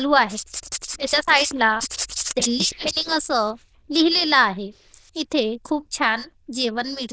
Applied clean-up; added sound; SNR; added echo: neural diffusion model UNIVERSE++.